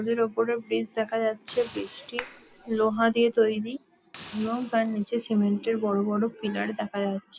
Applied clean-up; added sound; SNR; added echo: none; Hiss + Clapping; 19 dB; none.